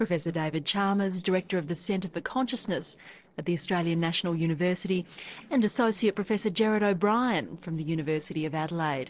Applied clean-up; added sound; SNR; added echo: neural separator model SepFormer DNS4.